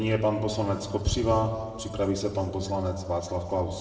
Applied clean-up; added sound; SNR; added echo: none; none; none; reverberation time 1.5 s.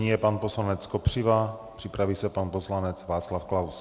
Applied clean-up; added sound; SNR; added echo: none; none; none; none.